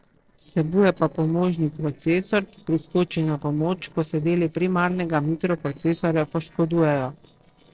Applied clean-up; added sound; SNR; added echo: neural separator model SepFormer DNS4.